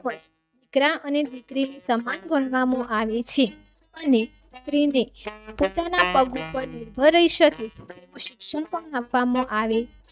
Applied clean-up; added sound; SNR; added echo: neural mask model DeepFilterNet 3.